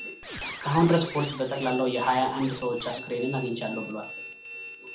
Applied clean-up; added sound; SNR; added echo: none; Squeak; 12 dB; reverberation time 0.4 s.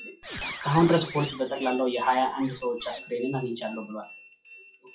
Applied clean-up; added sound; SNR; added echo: classical method WPE with log-MMSE.